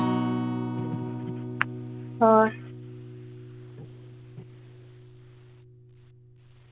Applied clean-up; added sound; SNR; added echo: none; Acoustic guitar; 4 dB; none.